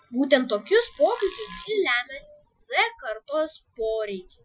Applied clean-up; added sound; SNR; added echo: classical method Wiener filter.